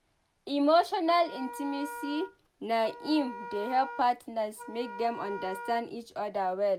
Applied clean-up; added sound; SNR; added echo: none; Wind instrument, woodwind instrument; 12 dB; none.